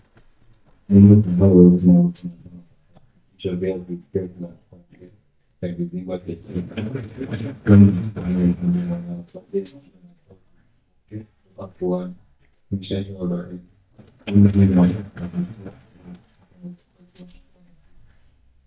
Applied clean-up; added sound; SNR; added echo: neural mask model DeepFilterNet 3.